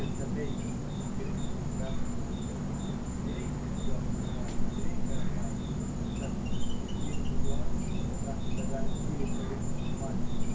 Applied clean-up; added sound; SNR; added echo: none; Insect; 3 dB; reverberation time 0.2 s.